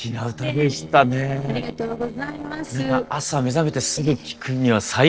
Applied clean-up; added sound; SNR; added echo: neural separator model SepFormer DNS4.